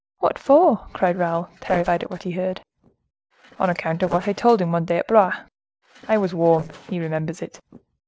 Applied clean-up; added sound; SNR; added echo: neural separator model SepFormer DNS4.